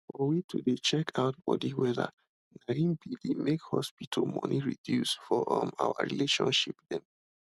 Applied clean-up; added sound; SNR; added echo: none; none; none; none.